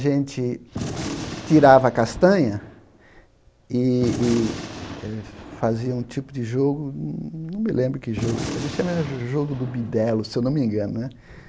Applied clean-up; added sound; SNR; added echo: none; Gunshot, gunfire; 12 dB; none.